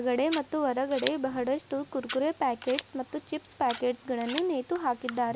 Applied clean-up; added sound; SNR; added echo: none; Scissors; 13 dB; none.